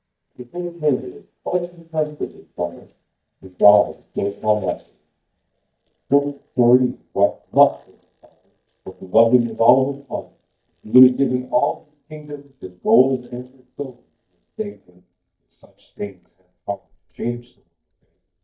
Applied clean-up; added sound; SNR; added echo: neural mask model DeepFilterNet 3.